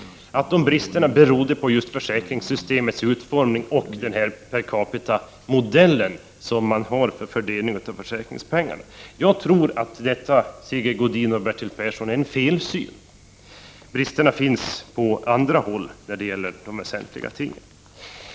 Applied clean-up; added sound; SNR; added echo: none; none; none; none.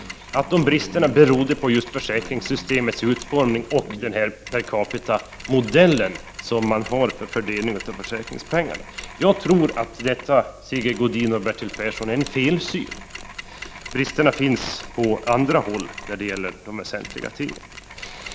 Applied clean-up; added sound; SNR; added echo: none; Mechanisms; 16 dB; none.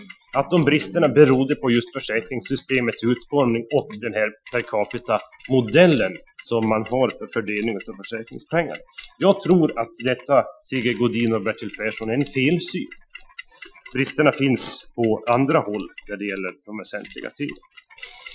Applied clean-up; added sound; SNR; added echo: classical method Wiener filter.